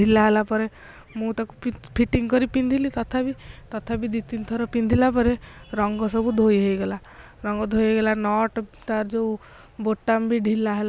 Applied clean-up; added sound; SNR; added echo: none; none; none; none.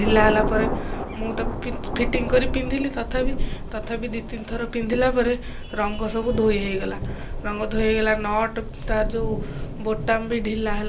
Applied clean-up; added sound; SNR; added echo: none; Thunder; 3 dB; reverberation time 0.2 s.